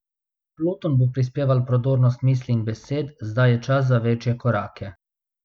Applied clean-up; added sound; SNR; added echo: none; none; none; none.